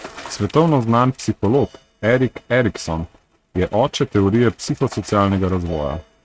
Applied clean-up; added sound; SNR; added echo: neural mask model RNNoise.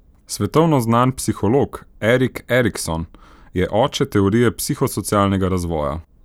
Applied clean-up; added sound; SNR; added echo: none; none; none; none.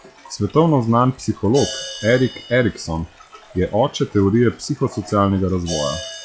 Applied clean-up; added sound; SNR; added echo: classical method log-MMSE.